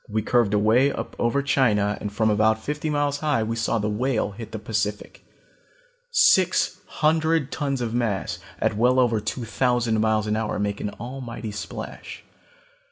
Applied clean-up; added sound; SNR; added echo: none; none; none; none.